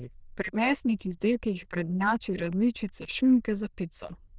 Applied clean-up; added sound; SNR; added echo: neural diffusion model UNIVERSE++.